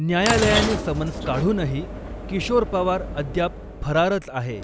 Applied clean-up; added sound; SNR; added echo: none; Sliding door / Train; 6 dB; none.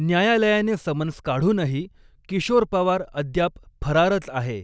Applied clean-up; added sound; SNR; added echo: none; none; none; none.